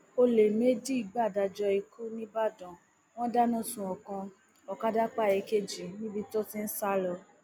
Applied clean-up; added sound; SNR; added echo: none; none; none; none.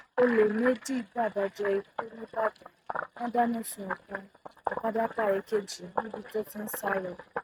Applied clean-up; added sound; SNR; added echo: neural mask model RNNoise.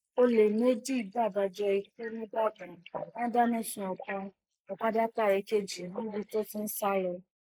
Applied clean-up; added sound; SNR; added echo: neural mask model Resemble Enhance denoiser.